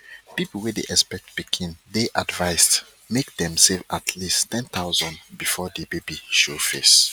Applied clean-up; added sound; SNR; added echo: none; none; none; none.